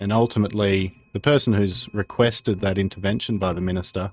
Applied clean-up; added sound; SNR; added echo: neural mask model RNNoise.